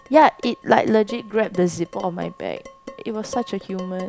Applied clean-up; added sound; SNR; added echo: none; Dishes, pots, and pans; 18 dB; none.